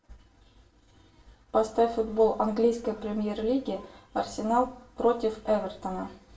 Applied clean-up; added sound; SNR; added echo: none; none; none; reverberation time 0.3 s.